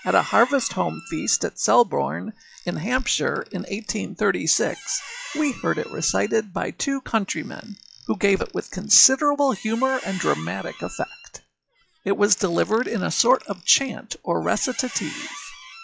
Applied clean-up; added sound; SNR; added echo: classical method log-MMSE.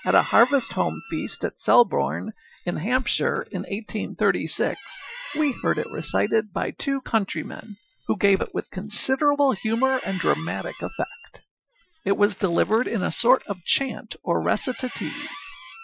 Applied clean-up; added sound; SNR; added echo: classical method Wiener filter.